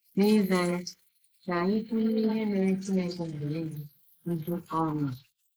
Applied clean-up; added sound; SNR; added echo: neural mask model Resemble Enhance denoiser.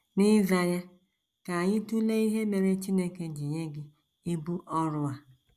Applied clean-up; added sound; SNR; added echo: none; none; none; none.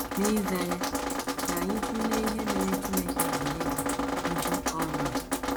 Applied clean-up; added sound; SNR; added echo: none; Drip; -4 dB; none.